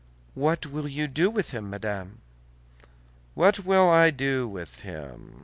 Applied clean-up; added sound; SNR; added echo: none; none; none; none.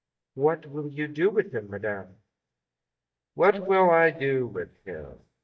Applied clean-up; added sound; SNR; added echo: neural mask model DeepFilterNet 3.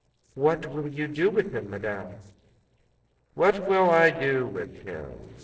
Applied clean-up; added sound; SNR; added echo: neural separator model SepFormer DNS4.